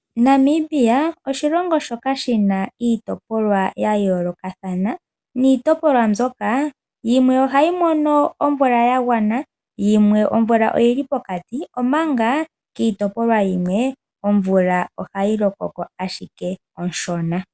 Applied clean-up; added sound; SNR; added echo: none; none; none; none.